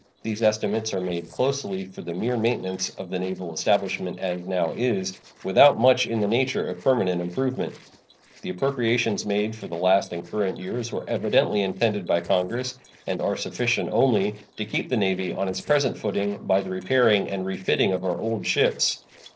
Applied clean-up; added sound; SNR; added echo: neural separator model SepFormer DNS4.